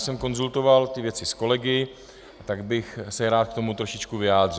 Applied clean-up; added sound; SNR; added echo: none; none; none; none.